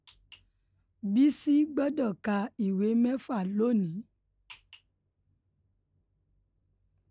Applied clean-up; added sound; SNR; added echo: none; none; none; none.